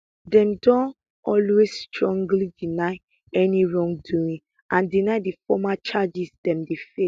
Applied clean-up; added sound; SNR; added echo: none; none; none; none.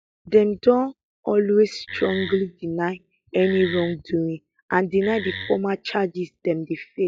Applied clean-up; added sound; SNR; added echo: classical method log-MMSE.